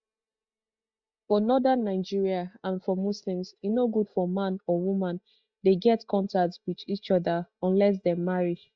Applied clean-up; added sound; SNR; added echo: neural mask model DeepFilterNet 3.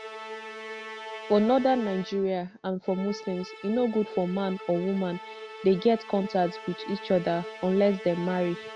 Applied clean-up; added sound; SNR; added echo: none; Musical instrument; 13 dB; none.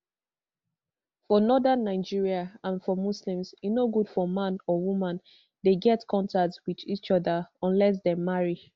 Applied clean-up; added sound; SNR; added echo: none; none; none; none.